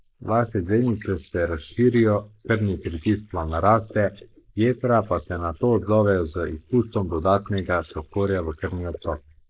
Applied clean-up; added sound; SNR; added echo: neural mask model Resemble Enhance denoiser.